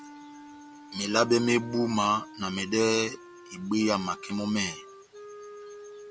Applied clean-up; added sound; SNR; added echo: none; Wind instrument, woodwind instrument; 17 dB; none.